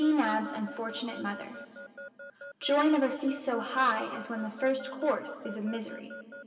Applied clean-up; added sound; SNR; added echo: none; Alarm / Keyboard (musical); 16 dB; reverberation time 2.0 s.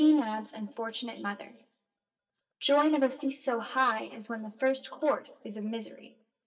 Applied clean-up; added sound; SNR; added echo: neural mask model DeepFilterNet 3.